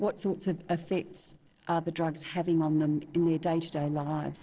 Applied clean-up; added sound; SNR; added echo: neural separator model SepFormer DNS4.